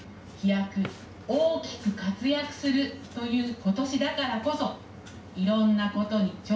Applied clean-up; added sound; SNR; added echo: none; Drawer open or close; 19 dB; none.